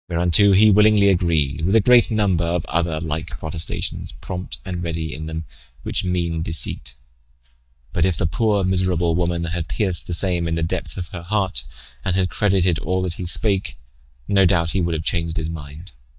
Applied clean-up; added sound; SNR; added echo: neural mask model DeepFilterNet 3.